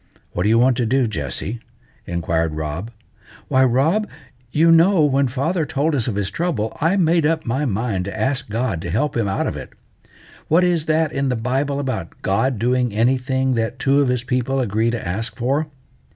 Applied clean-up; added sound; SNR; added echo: none; none; none; none.